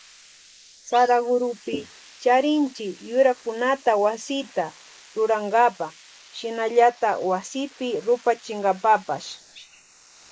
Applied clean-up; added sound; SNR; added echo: neural mask model Resemble Enhance denoiser.